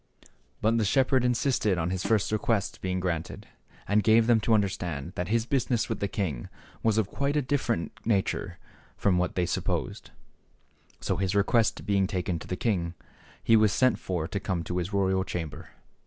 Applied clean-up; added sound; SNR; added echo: none; Snare drum; 17 dB; none.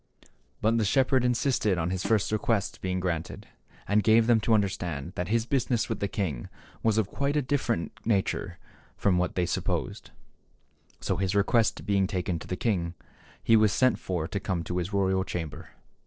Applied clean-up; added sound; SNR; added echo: neural separator model SepFormer DNS4.